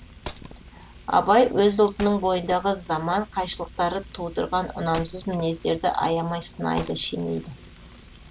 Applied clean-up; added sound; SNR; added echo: none; Wood + Frying (food); 16 dB; none.